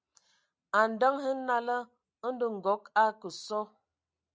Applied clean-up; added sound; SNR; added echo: none; none; none; none.